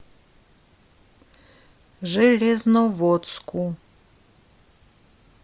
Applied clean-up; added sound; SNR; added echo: none; none; none; none.